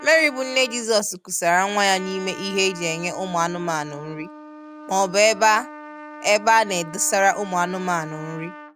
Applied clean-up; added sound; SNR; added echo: none; Trumpet; 17 dB; none.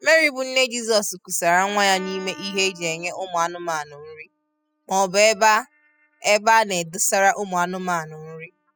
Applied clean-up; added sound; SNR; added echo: classical method spectral subtraction.